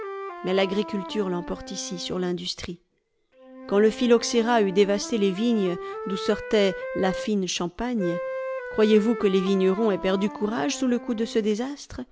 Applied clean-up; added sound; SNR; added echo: none; Wind instrument, woodwind instrument; 12 dB; none.